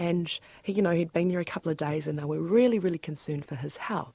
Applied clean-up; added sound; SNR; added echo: none; none; none; none.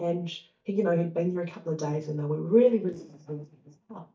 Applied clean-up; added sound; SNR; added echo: neural mask model DeepFilterNet 3.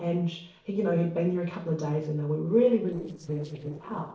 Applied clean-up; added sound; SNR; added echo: neural separator model SepFormer DNS4.